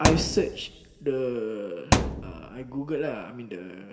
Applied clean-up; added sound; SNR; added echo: none; Thump, thud; -2 dB; reverberation time 1.9 s.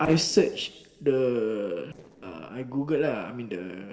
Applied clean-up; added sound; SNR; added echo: neural separator model SepFormer DNS4.